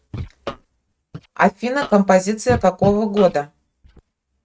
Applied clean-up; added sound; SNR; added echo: neural mask model RNNoise.